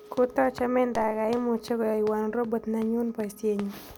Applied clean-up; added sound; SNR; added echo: none; Wind instrument, woodwind instrument + Run; 19 dB; none.